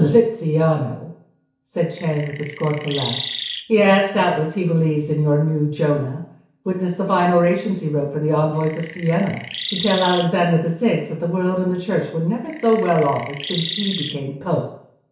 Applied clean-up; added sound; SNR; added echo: none; Chirp, tweet; 10 dB; reverberation time 0.6 s.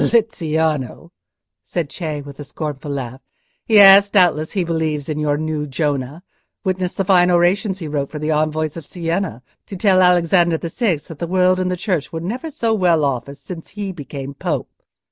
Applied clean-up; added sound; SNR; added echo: none; none; none; none.